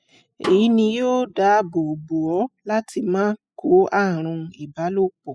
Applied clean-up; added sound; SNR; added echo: classical method spectral subtraction.